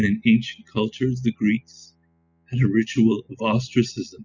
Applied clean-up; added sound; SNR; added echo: classical method spectral subtraction.